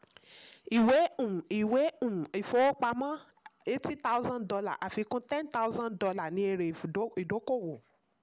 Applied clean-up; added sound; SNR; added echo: none; none; none; none.